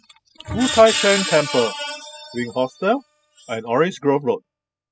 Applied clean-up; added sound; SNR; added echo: classical method spectral subtraction.